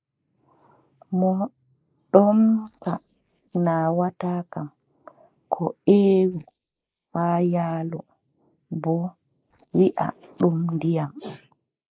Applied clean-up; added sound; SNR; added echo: neural mask model Resemble Enhance denoiser.